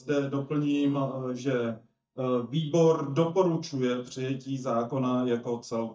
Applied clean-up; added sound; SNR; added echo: neural mask model DeepFilterNet 3.